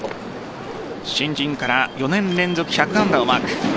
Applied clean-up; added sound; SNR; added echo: none; Zipper (clothing); 10 dB; none.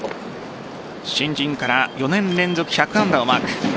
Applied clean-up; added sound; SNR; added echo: none; none; none; none.